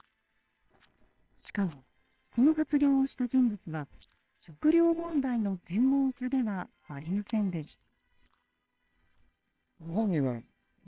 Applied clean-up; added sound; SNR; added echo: neural separator model SepFormer WHAMR!.